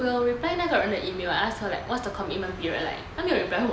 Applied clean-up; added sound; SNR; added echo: none; none; none; none.